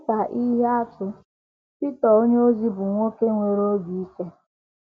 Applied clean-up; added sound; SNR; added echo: none; none; none; none.